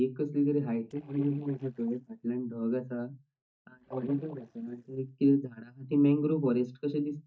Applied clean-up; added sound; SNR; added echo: neural mask model DeepFilterNet 3.